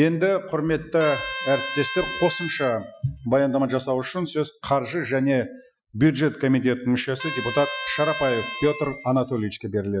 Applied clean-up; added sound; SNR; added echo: classical method Wiener filter.